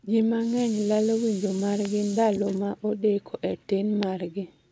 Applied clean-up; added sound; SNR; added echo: none; Dishes, pots, and pans; 19 dB; none.